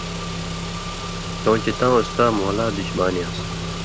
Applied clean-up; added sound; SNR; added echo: none; Engine / Car; 5 dB; none.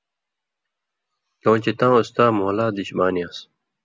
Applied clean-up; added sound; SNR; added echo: none; none; none; none.